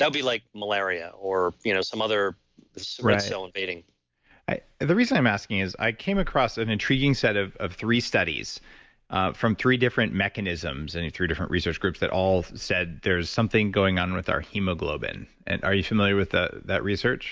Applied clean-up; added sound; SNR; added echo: none; none; none; none.